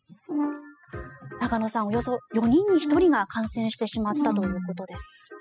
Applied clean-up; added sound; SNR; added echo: classical method spectral subtraction.